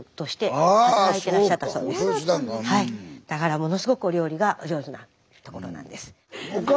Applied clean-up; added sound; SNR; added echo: none; none; none; none.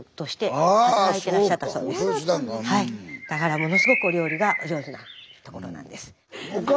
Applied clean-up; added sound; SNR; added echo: none; Bird; 4 dB; none.